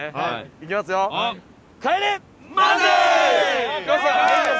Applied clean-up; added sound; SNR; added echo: none; none; none; none.